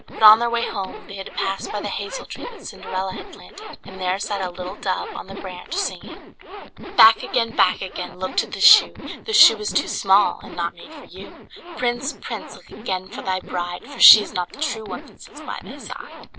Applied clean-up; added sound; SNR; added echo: none; Zipper (clothing); 13 dB; none.